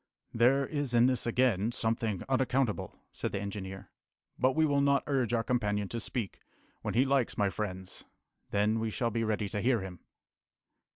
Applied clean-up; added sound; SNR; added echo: none; none; none; none.